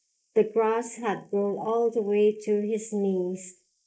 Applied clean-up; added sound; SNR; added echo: neural mask model Resemble Enhance denoiser.